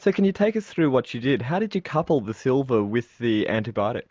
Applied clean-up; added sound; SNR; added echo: none; none; none; none.